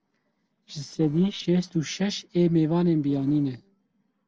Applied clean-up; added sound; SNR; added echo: neural separator model SepFormer DNS4.